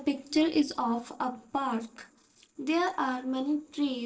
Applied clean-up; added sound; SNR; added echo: neural separator model SepFormer DNS4.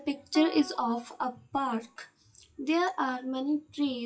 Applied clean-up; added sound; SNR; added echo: classical method WPE with log-MMSE.